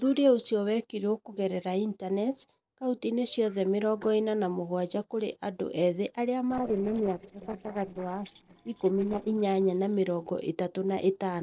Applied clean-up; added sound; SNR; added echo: neural separator model SepFormer DNS4.